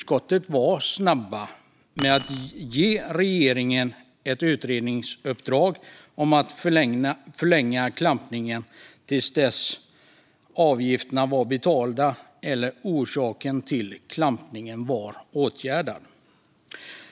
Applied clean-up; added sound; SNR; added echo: none; Keys jangling; 13 dB; none.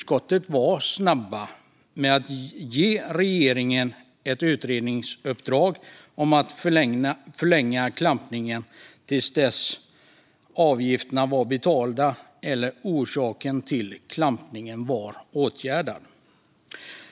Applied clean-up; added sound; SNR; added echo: none; none; none; none.